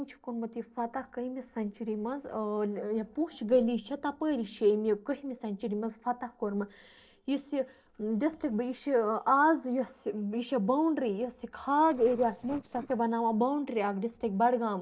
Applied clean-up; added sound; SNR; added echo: neural separator model SepFormer DNS4.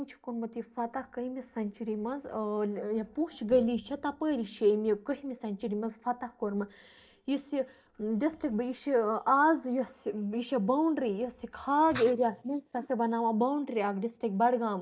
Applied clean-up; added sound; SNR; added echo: neural mask model DeepFilterNet 3.